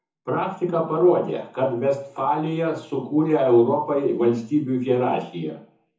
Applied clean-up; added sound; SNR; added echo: none; none; none; reverberation time 0.5 s.